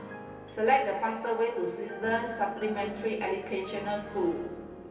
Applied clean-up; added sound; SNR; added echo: none; Piano; 15 dB; reverberation time 2.8 s.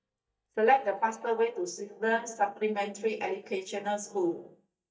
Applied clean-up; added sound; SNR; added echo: neural mask model DeepFilterNet 3.